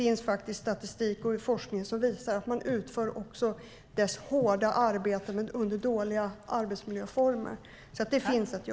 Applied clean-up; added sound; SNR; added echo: none; none; none; none.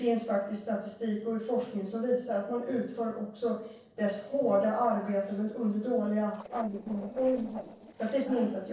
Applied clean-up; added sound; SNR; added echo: neural separator model SepFormer DNS4.